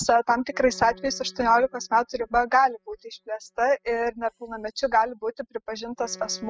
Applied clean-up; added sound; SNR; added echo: classical method spectral subtraction.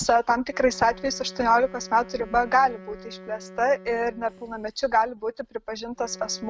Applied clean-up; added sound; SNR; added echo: none; Wind instrument, woodwind instrument; 20 dB; none.